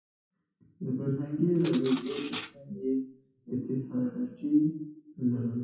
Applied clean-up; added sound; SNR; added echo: classical method WPE with log-MMSE.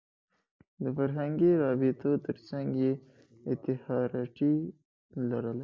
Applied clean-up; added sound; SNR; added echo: none; none; none; none.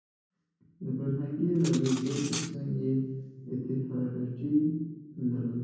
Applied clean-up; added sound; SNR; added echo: none; Cutlery, silverware; 13 dB; reverberation time 1.1 s.